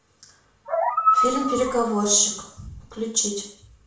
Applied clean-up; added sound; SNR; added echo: none; Animal; -1 dB; reverberation time 0.5 s.